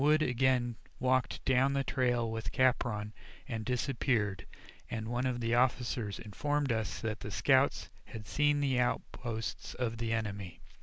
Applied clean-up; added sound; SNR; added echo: none; none; none; none.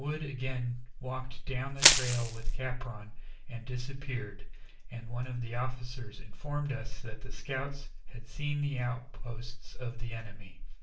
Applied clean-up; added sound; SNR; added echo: none; Crushing; -5 dB; reverberation time 0.3 s.